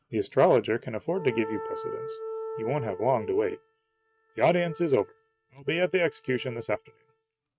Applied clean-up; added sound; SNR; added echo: neural mask model RNNoise.